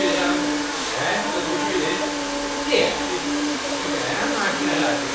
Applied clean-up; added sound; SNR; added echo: none; Domestic sounds, home sounds; -4 dB; reverberation time 0.4 s.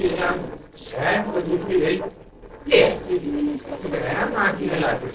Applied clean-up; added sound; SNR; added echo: neural separator model SepFormer DNS4.